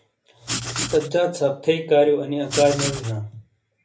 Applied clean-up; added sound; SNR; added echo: none; Writing; 7 dB; reverberation time 0.3 s.